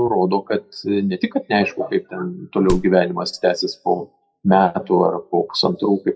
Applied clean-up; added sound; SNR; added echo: classical method WPE with log-MMSE.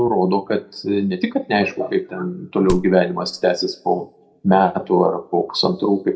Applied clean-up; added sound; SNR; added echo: none; Wood; 11 dB; reverberation time 0.3 s.